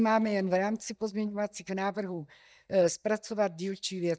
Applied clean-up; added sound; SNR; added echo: neural mask model DeepFilterNet 3.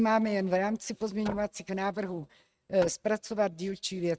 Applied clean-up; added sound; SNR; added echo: neural mask model RNNoise.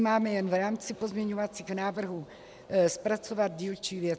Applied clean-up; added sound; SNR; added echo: none; none; none; none.